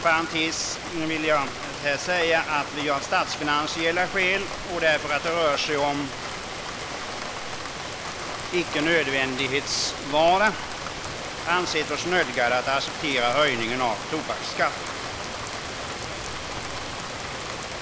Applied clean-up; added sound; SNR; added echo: none; Rain; 7 dB; none.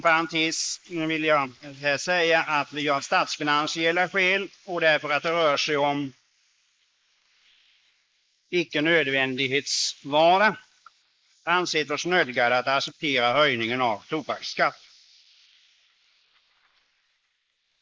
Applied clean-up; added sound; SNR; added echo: neural mask model Resemble Enhance denoiser.